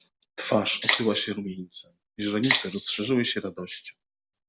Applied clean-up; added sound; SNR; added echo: none; Rattle (instrument); -1 dB; none.